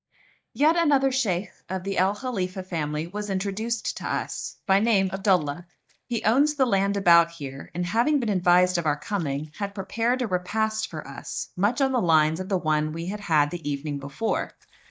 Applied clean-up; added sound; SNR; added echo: neural mask model DeepFilterNet 3.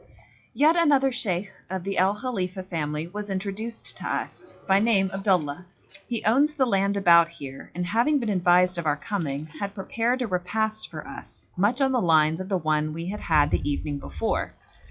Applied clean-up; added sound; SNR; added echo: classical method WPE with log-MMSE.